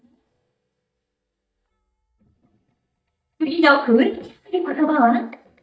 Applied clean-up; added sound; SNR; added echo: neural mask model DeepFilterNet 3.